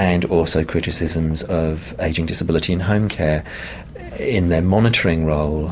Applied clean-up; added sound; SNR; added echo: none; none; none; none.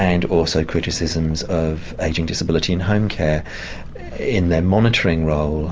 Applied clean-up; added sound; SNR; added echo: none; Livestock, farm animals, working animals; 15 dB; none.